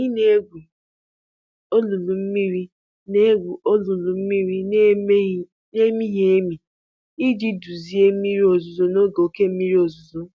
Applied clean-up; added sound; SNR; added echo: none; none; none; none.